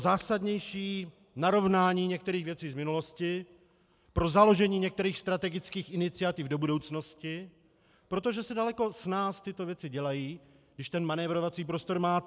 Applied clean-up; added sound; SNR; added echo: none; none; none; none.